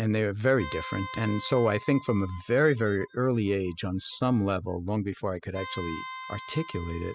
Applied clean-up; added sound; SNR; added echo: classical method spectral subtraction.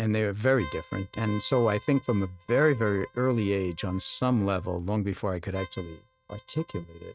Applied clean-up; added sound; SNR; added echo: neural mask model RNNoise.